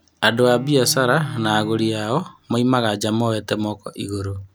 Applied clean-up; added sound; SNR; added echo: none; Bowed string instrument; 16 dB; none.